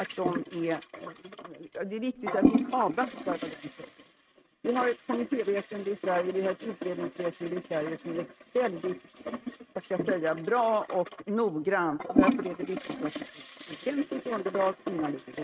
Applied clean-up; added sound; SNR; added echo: neural mask model RNNoise.